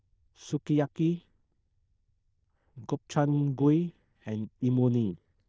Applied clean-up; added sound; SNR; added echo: neural diffusion model UNIVERSE++.